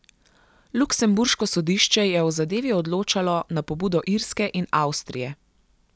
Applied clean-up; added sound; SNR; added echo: none; none; none; none.